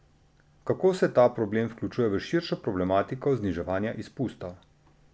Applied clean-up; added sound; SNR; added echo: none; none; none; none.